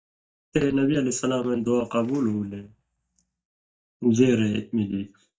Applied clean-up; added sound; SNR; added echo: neural mask model DeepFilterNet 3.